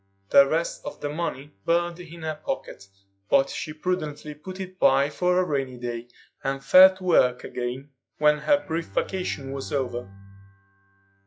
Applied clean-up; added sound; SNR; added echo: classical method log-MMSE.